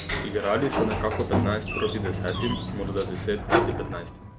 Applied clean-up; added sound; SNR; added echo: none; Sliding door; -1 dB; none.